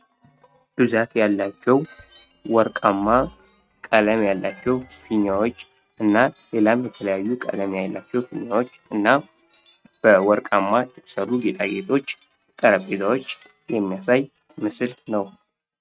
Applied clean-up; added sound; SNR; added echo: neural mask model RNNoise.